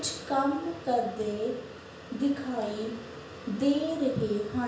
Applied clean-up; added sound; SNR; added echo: none; none; none; reverberation time 0.5 s.